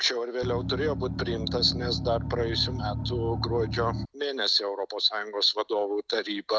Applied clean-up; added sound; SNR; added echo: none; Engine; 3 dB; none.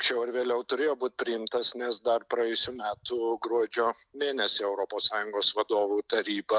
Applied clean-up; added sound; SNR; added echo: none; none; none; none.